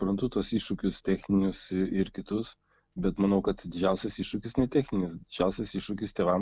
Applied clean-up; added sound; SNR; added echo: none; none; none; none.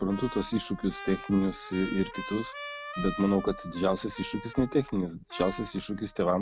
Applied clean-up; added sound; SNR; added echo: none; Trumpet; 13 dB; none.